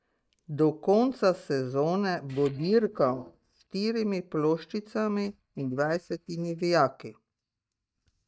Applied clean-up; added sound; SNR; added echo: neural mask model DeepFilterNet 3.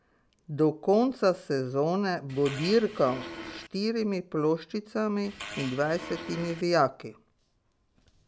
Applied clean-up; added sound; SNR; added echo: none; Fart; 12 dB; none.